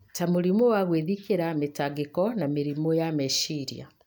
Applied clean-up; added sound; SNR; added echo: none; none; none; none.